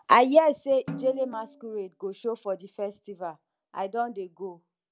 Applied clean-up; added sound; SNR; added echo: none; Snare drum; 16 dB; none.